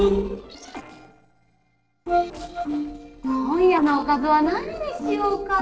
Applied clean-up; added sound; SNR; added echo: neural separator model SepFormer DNS4.